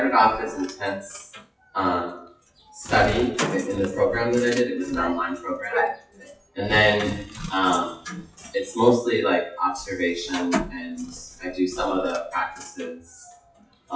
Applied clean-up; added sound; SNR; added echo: classical method WPE with log-MMSE.